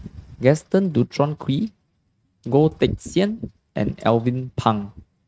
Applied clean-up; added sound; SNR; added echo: neural mask model RNNoise.